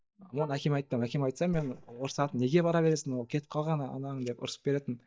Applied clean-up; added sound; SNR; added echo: neural mask model DeepFilterNet 3.